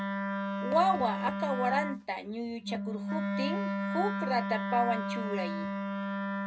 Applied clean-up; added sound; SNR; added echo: none; Wind instrument, woodwind instrument; 1 dB; reverberation time 0.2 s.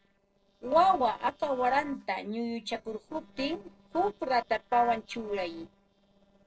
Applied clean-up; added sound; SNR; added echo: neural separator model SepFormer DNS4.